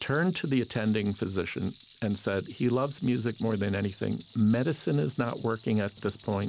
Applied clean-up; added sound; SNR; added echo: none; Rattle; 18 dB; none.